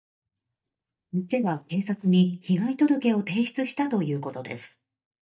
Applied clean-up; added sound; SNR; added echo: neural mask model DeepFilterNet 3.